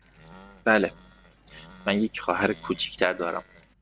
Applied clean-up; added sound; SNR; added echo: neural separator model SepFormer DNS4.